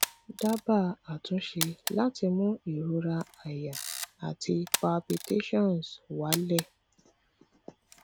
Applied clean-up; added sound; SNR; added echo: none; Camera; 9 dB; none.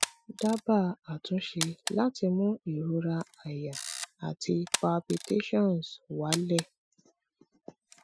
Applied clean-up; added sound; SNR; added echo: classical method spectral subtraction.